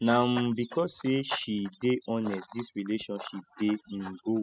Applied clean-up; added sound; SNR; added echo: classical method spectral subtraction.